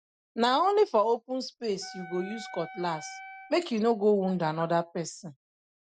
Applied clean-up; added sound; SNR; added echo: none; Wind instrument, woodwind instrument; 16 dB; none.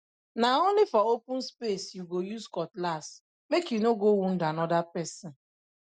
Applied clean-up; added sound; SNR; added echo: none; none; none; none.